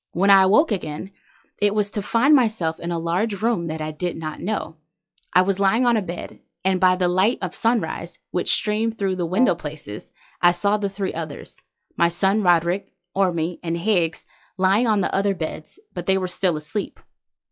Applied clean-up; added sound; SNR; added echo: classical method log-MMSE.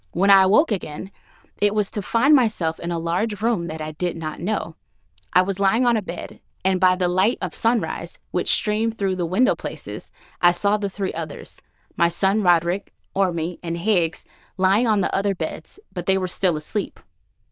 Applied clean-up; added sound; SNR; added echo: neural diffusion model UNIVERSE++.